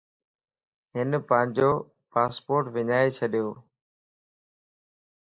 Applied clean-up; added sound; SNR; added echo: neural mask model Resemble Enhance denoiser.